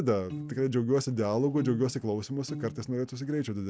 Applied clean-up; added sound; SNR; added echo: none; Piano; 13 dB; none.